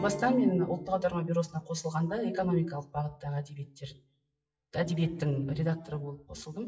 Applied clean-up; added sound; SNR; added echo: classical method WPE with log-MMSE.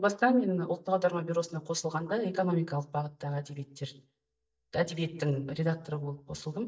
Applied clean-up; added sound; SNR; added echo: neural mask model DeepFilterNet 3.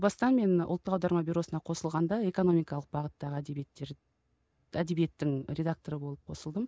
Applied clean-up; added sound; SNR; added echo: none; none; none; none.